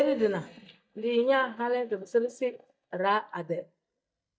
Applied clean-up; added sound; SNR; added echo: neural mask model DeepFilterNet 3.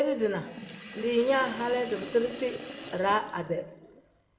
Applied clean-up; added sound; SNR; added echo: none; Sink (filling or washing); 13 dB; reverberation time 0.8 s.